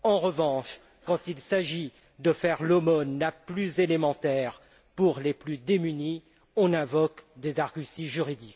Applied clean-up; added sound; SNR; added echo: none; none; none; none.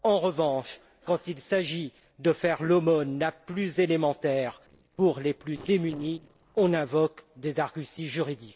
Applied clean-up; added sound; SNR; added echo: neural separator model SepFormer DNS4.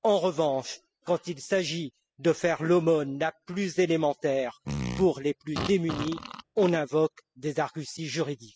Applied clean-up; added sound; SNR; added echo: classical method spectral subtraction.